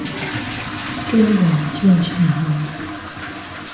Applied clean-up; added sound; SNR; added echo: none; Fill (with liquid) / Toilet flush; 8 dB; reverberation time 0.8 s.